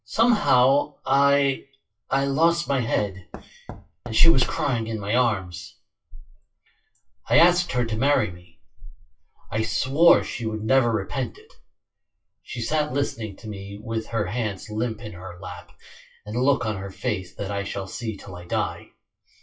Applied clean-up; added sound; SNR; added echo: classical method WPE with log-MMSE.